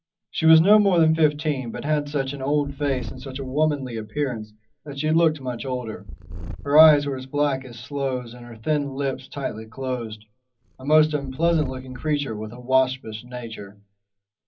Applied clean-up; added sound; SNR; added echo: none; Purr; 13 dB; reverberation time 0.4 s.